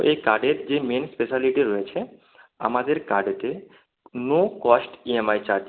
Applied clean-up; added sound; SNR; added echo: none; none; none; none.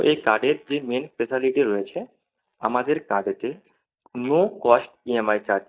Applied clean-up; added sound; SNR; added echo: neural mask model DeepFilterNet 3.